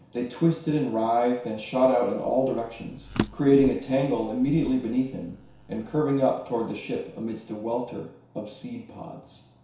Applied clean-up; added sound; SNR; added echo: none; Drawer open or close; 12 dB; reverberation time 0.6 s.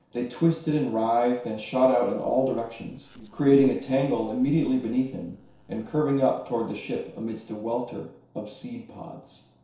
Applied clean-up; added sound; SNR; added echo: neural separator model SepFormer DNS4.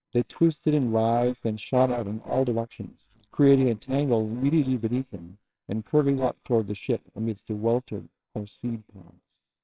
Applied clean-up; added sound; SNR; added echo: neural separator model SepFormer WHAMR!.